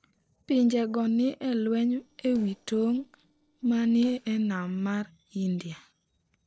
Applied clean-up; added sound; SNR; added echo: neural separator model SepFormer DNS4.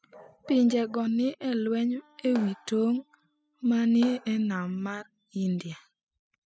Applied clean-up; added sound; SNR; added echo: classical method spectral subtraction.